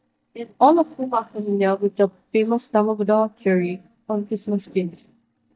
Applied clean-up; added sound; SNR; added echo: neural mask model DeepFilterNet 3.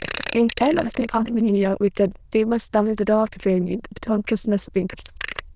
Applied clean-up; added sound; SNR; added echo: neural diffusion model UNIVERSE++.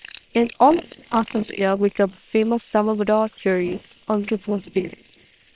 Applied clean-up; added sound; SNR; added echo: neural separator model SepFormer WHAM!.